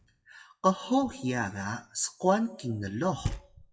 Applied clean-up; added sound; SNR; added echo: classical method WPE with log-MMSE.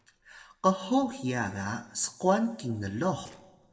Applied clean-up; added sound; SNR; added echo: neural separator model SepFormer DNS4.